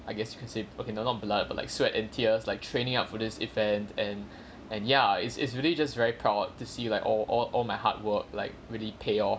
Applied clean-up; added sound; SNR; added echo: none; none; none; none.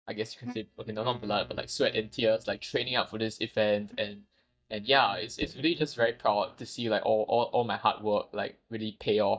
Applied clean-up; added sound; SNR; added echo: neural mask model DeepFilterNet 3.